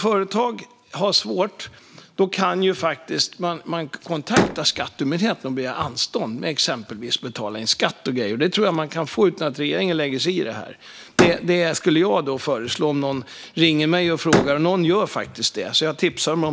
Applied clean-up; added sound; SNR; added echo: none; Slam; 7 dB; none.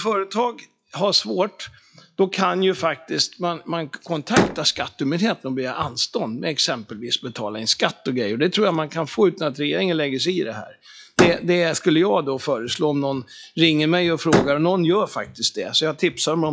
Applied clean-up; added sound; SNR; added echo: classical method log-MMSE.